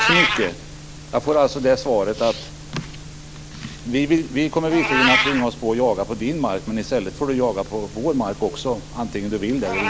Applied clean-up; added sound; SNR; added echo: none; Meow; 5 dB; none.